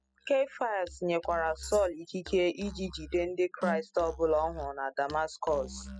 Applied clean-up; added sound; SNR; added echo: classical method spectral subtraction.